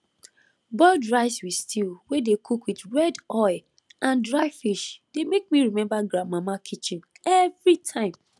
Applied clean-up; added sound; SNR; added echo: none; none; none; none.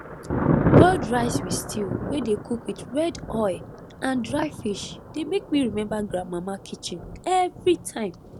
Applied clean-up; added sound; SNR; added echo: none; Thunder; 1 dB; none.